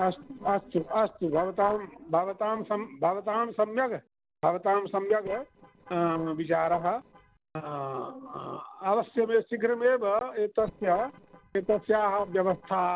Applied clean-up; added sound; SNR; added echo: neural separator model SepFormer DNS4.